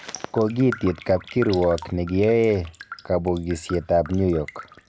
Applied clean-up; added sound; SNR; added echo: none; Raindrop; 18 dB; none.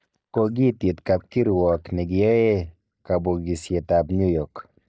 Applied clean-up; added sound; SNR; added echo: neural mask model DeepFilterNet 3.